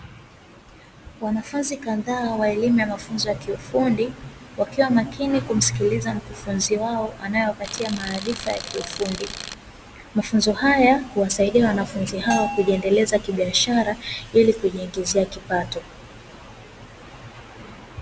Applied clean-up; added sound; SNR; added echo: none; Bell + Tools; 10 dB; none.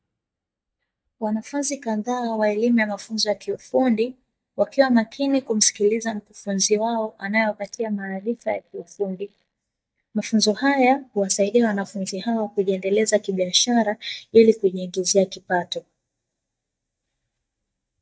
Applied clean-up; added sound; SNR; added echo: neural mask model DeepFilterNet 3.